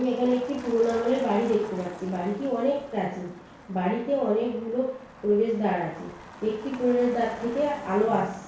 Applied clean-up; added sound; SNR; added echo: none; Motor vehicle (road); 17 dB; reverberation time 0.6 s.